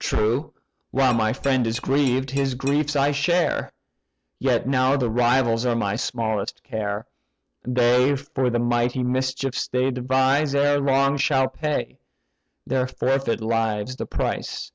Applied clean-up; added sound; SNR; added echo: none; Tap / Glass; 20 dB; none.